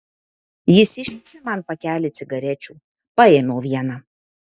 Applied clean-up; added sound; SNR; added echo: neural mask model DeepFilterNet 3.